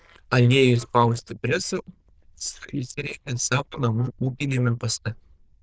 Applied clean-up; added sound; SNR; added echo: neural diffusion model UNIVERSE++.